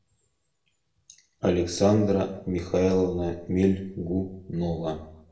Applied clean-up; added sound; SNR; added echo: none; none; none; reverberation time 0.6 s.